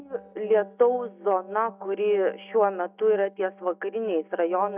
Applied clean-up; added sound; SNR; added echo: neural mask model DeepFilterNet 3.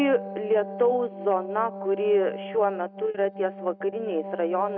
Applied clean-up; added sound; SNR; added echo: neural mask model RNNoise.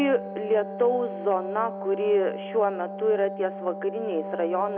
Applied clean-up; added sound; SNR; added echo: none; Wind instrument, woodwind instrument; 9 dB; none.